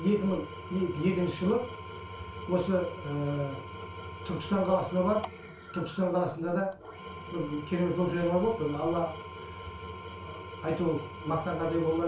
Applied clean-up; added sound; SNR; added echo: none; Engine / Tools; 11 dB; reverberation time 0.3 s.